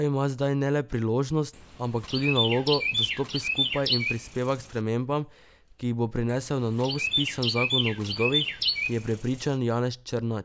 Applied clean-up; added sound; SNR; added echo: none; Chirp, tweet; 2 dB; none.